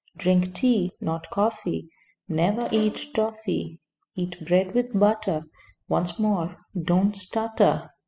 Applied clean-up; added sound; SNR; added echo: classical method spectral subtraction.